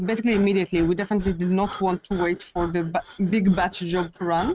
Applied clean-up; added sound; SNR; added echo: neural mask model RNNoise.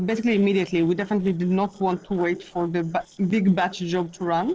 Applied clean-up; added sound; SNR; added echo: neural separator model SepFormer DNS4.